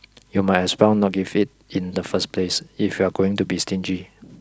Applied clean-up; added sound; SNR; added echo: none; none; none; none.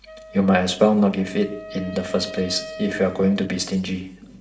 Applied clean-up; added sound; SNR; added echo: none; Wind instrument, woodwind instrument; 16 dB; reverberation time 0.7 s.